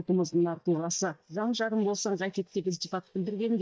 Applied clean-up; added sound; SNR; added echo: neural mask model DeepFilterNet 3.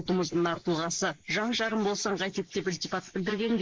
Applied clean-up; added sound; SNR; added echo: neural mask model Resemble Enhance denoiser.